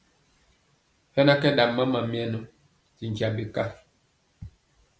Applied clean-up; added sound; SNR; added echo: none; none; none; none.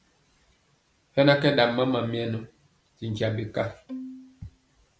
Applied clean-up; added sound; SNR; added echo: none; Bowed string instrument; 14 dB; none.